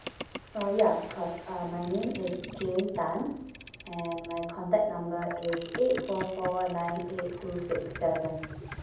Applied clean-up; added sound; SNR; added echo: none; Boat, Water vehicle; 12 dB; reverberation time 0.8 s.